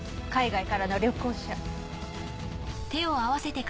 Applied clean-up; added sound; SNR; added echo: none; none; none; none.